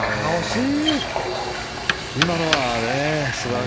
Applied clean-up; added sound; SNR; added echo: none; Water tap, faucet + Knock; 2 dB; none.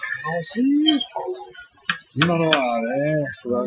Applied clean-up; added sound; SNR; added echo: classical method Wiener filter.